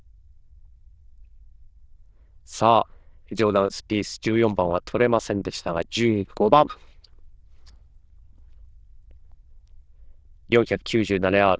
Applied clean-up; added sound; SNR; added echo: neural diffusion model UNIVERSE++.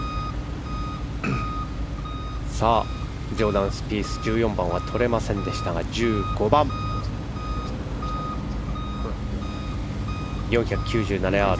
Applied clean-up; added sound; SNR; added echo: none; Engine; 10 dB; none.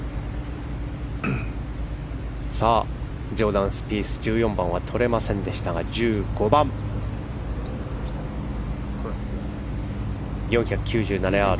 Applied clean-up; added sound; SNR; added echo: none; none; none; none.